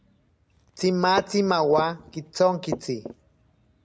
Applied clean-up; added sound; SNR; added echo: none; Walk, footsteps; 12 dB; none.